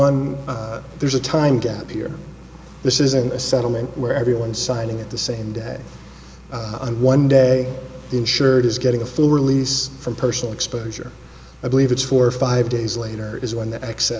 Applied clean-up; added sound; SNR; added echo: none; none; none; none.